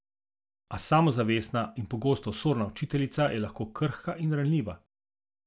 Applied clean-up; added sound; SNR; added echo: none; none; none; none.